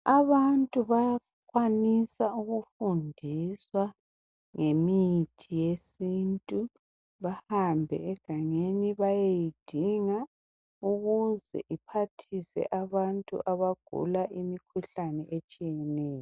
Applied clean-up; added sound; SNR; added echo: none; none; none; none.